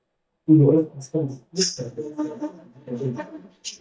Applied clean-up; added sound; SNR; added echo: neural mask model DeepFilterNet 3.